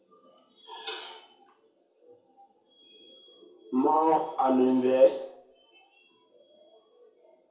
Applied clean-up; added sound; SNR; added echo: none; none; none; reverberation time 0.6 s.